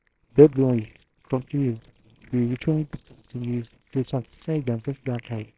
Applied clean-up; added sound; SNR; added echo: neural separator model SepFormer WHAMR!.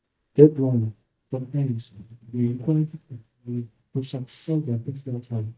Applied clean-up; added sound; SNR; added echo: neural mask model DeepFilterNet 3.